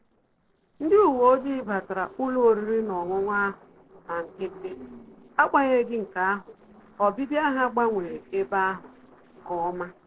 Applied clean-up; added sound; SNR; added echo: neural separator model SepFormer DNS4.